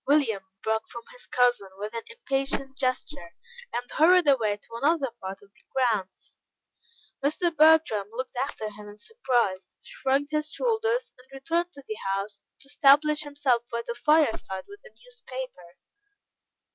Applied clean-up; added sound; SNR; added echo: none; none; none; none.